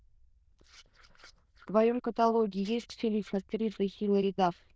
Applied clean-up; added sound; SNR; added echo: neural diffusion model UNIVERSE++.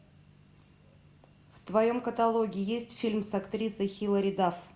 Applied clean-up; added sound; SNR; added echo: none; none; none; none.